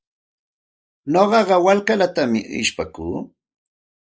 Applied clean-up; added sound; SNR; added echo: neural mask model Resemble Enhance denoiser.